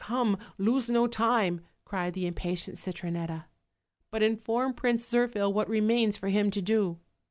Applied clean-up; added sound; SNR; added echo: none; none; none; none.